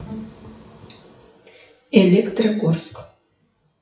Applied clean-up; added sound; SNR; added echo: classical method WPE with log-MMSE.